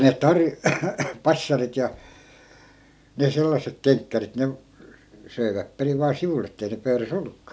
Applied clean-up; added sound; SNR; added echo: none; none; none; none.